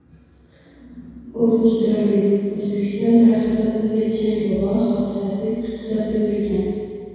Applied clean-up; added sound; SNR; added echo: none; none; none; reverberation time 2.0 s.